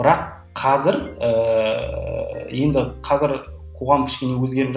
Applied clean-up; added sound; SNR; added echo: none; none; none; none.